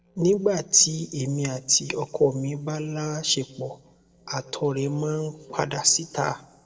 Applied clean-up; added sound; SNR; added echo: neural separator model SepFormer DNS4.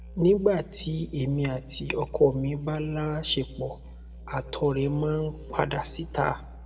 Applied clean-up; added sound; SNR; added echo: none; Musical instrument; 17 dB; reverberation time 0.8 s.